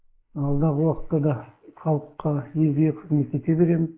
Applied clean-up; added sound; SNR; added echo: neural mask model Resemble Enhance denoiser.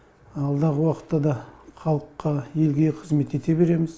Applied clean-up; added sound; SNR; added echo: none; none; none; none.